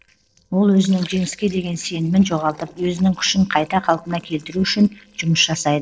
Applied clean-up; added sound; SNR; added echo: neural separator model SepFormer DNS4.